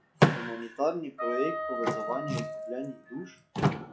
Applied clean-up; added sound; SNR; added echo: classical method log-MMSE.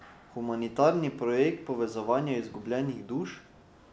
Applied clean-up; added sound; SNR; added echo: none; none; none; none.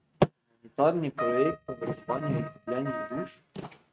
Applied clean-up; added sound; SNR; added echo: neural mask model RNNoise.